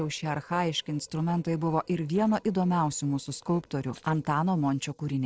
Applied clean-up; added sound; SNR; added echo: neural separator model SepFormer DNS4.